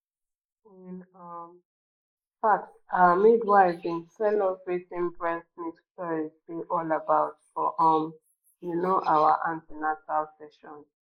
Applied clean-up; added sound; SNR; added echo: neural mask model Resemble Enhance denoiser.